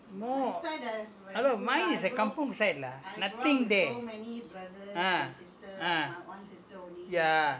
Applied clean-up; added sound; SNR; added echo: none; none; none; none.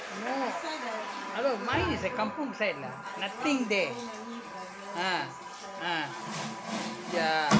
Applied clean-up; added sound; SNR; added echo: none; Water tap, faucet; 3 dB; none.